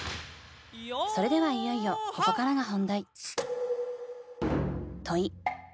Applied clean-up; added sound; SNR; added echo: none; none; none; none.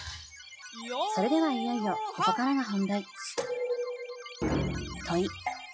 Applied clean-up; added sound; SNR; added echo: classical method log-MMSE.